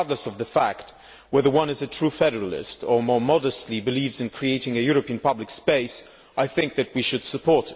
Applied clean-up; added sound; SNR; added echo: none; none; none; none.